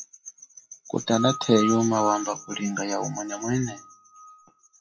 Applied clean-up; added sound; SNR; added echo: classical method log-MMSE.